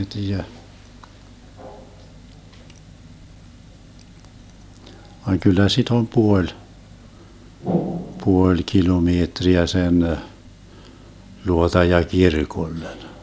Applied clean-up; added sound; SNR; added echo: none; none; none; none.